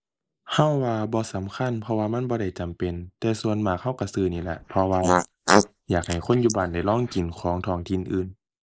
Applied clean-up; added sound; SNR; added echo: neural mask model Resemble Enhance denoiser.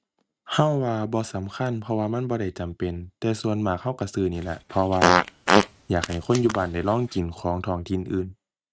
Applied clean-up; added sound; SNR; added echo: neural mask model RNNoise.